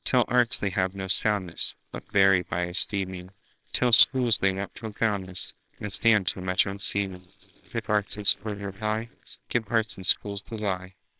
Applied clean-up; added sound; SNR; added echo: neural separator model SepFormer WHAMR!.